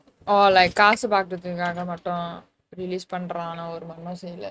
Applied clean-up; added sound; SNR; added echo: neural mask model RNNoise.